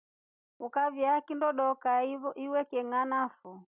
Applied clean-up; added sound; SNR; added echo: none; none; none; none.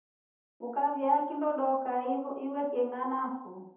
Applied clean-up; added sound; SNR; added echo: none; none; none; reverberation time 2.1 s.